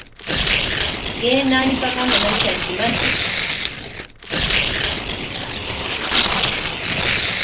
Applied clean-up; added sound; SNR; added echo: none; Tearing; -4 dB; reverberation time 0.2 s.